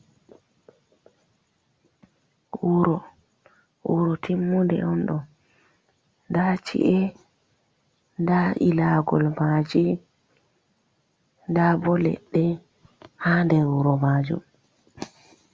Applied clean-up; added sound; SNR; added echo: none; none; none; none.